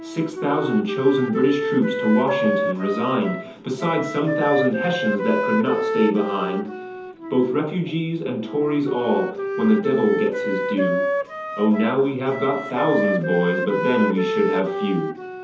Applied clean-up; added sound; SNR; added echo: none; Wind instrument, woodwind instrument; 4 dB; reverberation time 0.7 s.